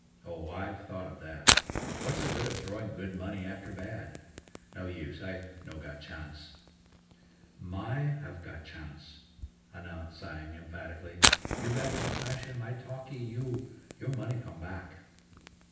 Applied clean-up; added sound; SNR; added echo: none; Fire; -3 dB; reverberation time 0.9 s.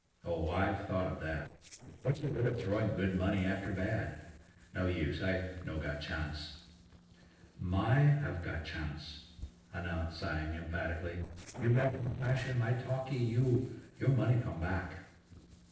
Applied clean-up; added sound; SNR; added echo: neural separator model SepFormer DNS4.